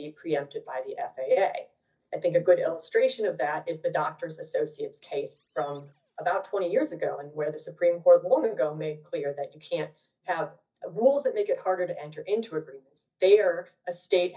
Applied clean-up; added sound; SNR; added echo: neural mask model DeepFilterNet 3.